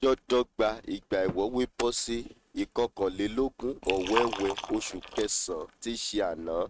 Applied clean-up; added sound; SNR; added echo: neural mask model RNNoise.